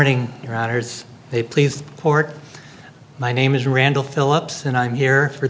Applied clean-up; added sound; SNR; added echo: none; none; none; none.